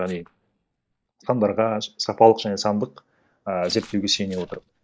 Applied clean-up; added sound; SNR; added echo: neural mask model DeepFilterNet 3.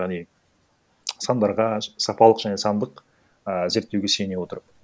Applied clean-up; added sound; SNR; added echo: none; none; none; none.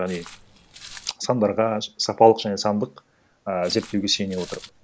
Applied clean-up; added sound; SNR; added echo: none; Walk, footsteps; 19 dB; none.